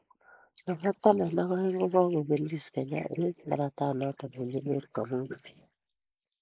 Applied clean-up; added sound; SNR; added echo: neural mask model Resemble Enhance denoiser.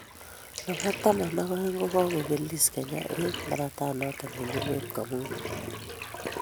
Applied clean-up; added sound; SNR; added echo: none; Bathtub (filling or washing); 8 dB; none.